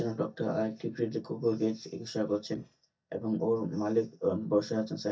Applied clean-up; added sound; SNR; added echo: neural mask model DeepFilterNet 3.